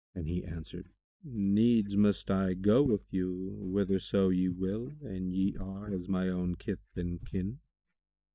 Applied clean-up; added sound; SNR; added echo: neural mask model DeepFilterNet 3.